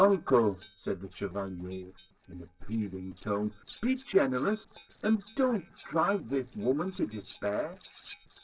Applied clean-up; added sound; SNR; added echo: neural separator model SepFormer DNS4.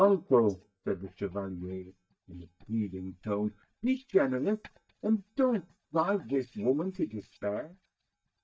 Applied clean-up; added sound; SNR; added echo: neural mask model DeepFilterNet 3.